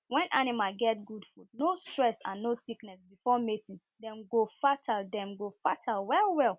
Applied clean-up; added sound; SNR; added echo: none; none; none; none.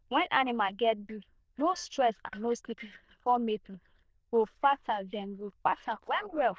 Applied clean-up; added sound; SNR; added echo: neural diffusion model UNIVERSE++.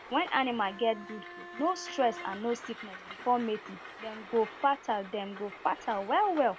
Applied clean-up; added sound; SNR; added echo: none; Train + Bowed string instrument; 14 dB; none.